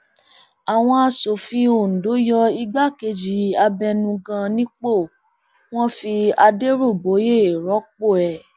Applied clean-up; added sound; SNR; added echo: none; none; none; none.